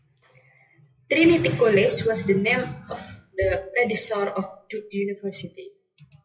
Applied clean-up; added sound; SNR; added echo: classical method WPE with log-MMSE.